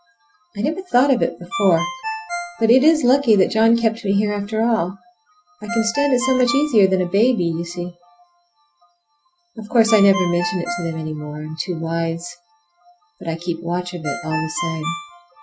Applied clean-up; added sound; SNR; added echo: none; Ringtone; 12 dB; none.